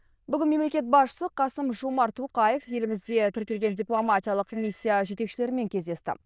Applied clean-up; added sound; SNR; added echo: neural diffusion model UNIVERSE++.